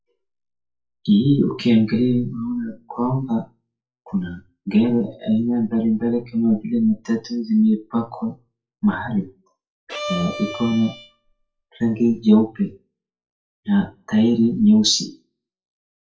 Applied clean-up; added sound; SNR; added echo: classical method WPE with log-MMSE.